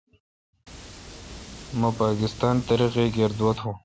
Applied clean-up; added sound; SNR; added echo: none; Water; 15 dB; none.